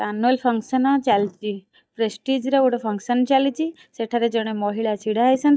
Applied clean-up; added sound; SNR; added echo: neural mask model DeepFilterNet 3.